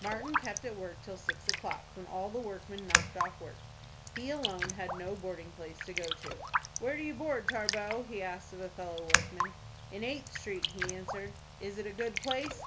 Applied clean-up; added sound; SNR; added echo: none; Raindrop; -2 dB; none.